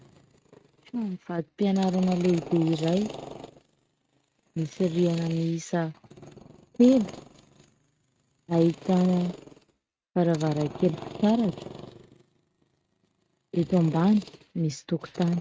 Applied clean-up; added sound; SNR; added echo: neural mask model RNNoise.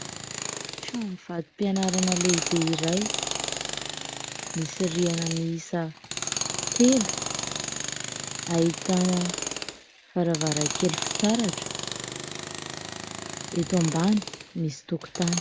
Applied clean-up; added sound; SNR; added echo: none; Tools; 4 dB; none.